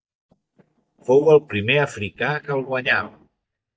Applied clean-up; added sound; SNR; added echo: neural mask model DeepFilterNet 3.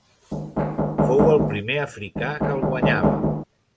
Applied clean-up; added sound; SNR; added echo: none; Knock; -4 dB; none.